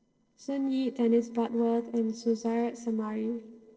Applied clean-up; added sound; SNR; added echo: neural separator model SepFormer DNS4.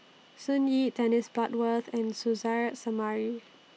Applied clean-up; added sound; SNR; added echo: none; none; none; none.